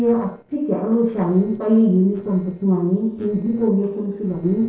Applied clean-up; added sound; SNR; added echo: neural separator model SepFormer DNS4.